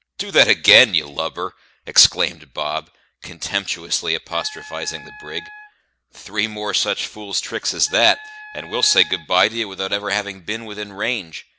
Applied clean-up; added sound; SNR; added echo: none; Wind instrument, woodwind instrument; 17 dB; none.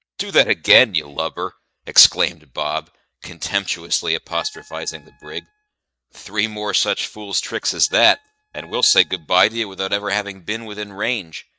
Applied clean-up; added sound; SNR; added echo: neural mask model RNNoise.